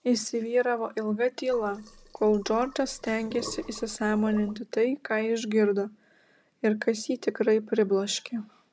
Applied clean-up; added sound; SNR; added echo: none; Sink (filling or washing); 18 dB; none.